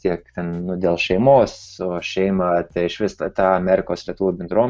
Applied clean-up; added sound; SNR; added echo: none; none; none; none.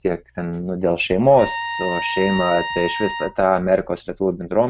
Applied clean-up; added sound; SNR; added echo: none; Trumpet; 7 dB; none.